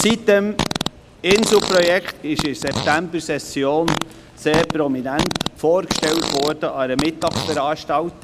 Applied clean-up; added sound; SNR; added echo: none; Fart; 6 dB; none.